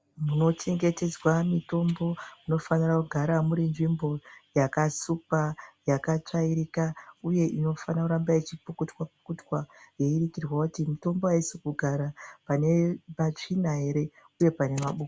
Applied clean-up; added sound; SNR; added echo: none; none; none; none.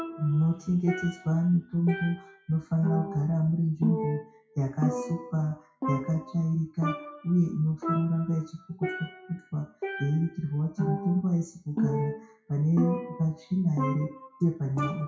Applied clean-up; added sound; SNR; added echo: classical method WPE with log-MMSE.